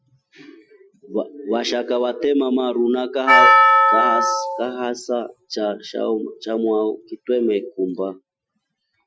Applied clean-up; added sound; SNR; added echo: classical method Wiener filter.